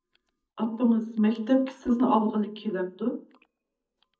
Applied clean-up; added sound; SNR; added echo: neural mask model DeepFilterNet 3.